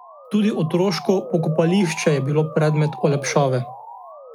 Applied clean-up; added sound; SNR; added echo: none; Motor vehicle (road) / Siren; 14 dB; none.